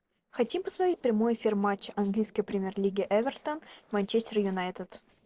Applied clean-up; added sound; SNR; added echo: neural separator model SepFormer DNS4.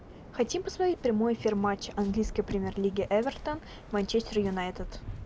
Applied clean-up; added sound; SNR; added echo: none; Waves, surf; 12 dB; none.